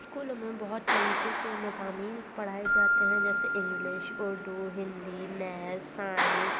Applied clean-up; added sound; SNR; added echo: none; Clapping + Keyboard (musical); -5 dB; none.